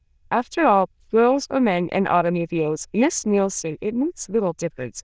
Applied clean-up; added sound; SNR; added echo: neural diffusion model UNIVERSE++.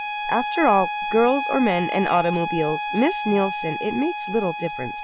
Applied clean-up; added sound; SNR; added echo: none; Bowed string instrument; 5 dB; none.